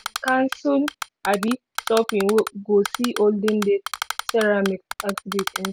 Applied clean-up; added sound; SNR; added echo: none; Typing; 10 dB; none.